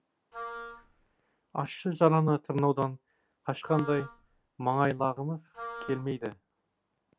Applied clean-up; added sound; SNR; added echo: none; Wind instrument, woodwind instrument; 12 dB; none.